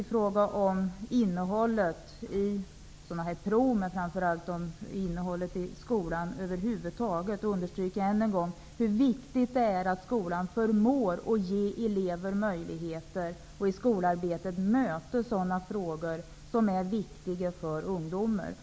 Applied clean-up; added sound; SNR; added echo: none; none; none; none.